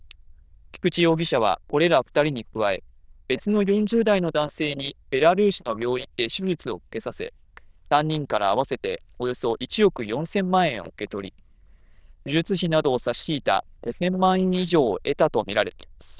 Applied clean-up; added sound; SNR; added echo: neural diffusion model UNIVERSE++.